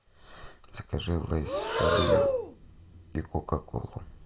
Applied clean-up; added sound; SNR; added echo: none; Breathing; -2 dB; reverberation time 1.0 s.